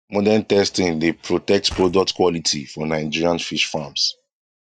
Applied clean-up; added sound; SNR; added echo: neural mask model DeepFilterNet 3.